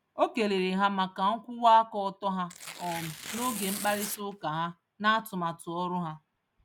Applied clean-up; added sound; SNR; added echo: none; Tearing; 10 dB; none.